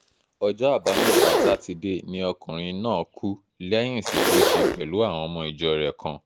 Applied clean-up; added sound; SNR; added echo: none; Zipper (clothing); -2 dB; none.